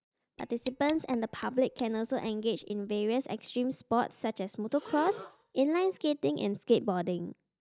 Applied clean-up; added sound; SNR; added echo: neural mask model DeepFilterNet 3.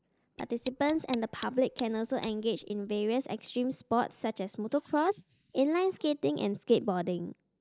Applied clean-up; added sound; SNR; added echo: neural mask model Resemble Enhance denoiser.